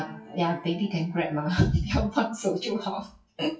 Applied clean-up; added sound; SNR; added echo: classical method WPE with log-MMSE.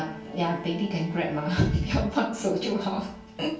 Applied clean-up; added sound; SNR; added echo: none; Bowed string instrument; 16 dB; reverberation time 0.2 s.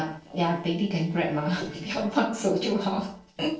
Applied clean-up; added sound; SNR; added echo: neural separator model SepFormer DNS4.